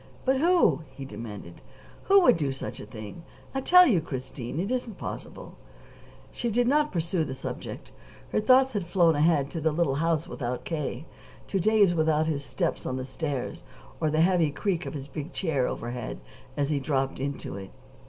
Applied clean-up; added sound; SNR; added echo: none; none; none; none.